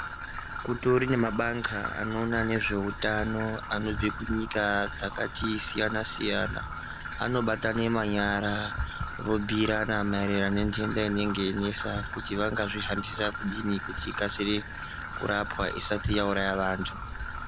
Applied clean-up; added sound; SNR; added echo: none; Trickle, dribble / Traffic noise, roadway noise; 7 dB; none.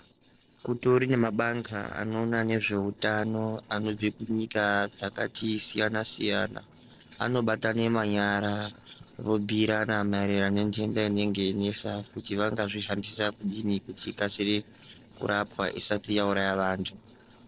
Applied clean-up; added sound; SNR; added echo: neural separator model SepFormer DNS4.